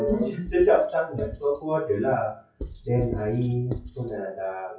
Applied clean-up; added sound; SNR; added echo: classical method WPE with log-MMSE.